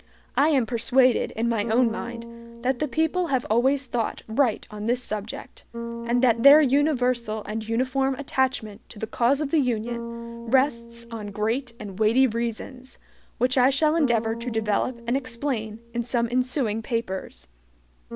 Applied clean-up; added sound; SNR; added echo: none; Bass guitar; 14 dB; none.